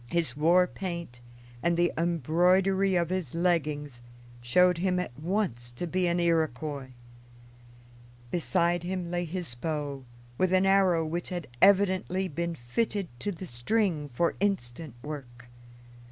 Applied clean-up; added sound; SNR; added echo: none; none; none; none.